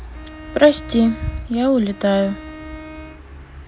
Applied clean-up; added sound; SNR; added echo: none; Bowed string instrument; 18 dB; none.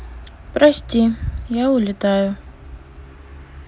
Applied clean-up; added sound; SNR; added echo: none; none; none; none.